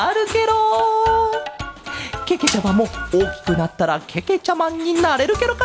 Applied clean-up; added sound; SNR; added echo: none; Engine; 15 dB; none.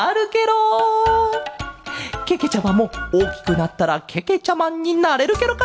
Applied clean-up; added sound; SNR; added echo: none; none; none; none.